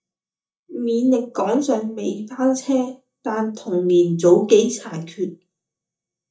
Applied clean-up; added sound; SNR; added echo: neural mask model DeepFilterNet 3.